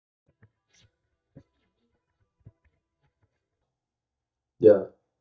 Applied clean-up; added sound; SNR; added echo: neural mask model DeepFilterNet 3.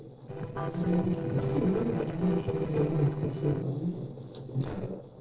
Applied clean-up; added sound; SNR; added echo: neural separator model SepFormer DNS4.